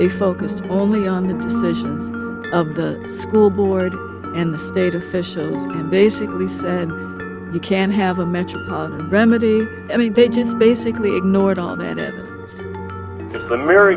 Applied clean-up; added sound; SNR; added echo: none; Mallet percussion; 14 dB; none.